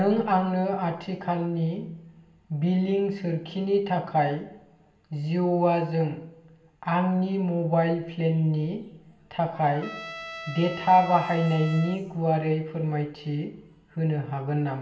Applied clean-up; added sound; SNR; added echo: none; Trumpet; 13 dB; reverberation time 0.7 s.